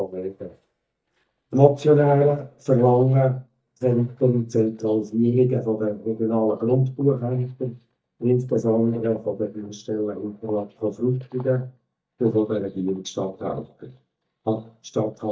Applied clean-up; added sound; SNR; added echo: neural mask model DeepFilterNet 3.